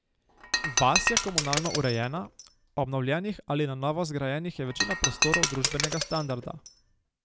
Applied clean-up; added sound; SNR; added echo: none; Shatter; 0 dB; none.